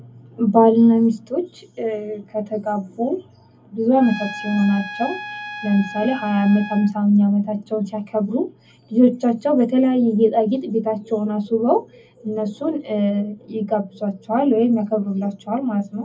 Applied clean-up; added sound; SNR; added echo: none; Trumpet; 13 dB; reverberation time 0.3 s.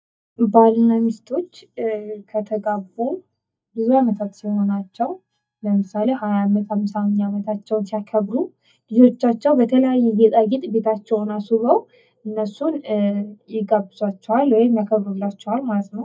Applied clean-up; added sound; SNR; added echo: neural mask model DeepFilterNet 3.